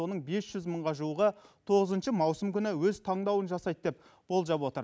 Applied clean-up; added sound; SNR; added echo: none; none; none; none.